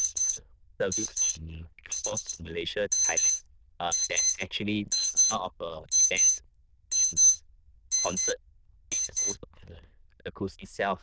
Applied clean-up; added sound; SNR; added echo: neural diffusion model UNIVERSE++.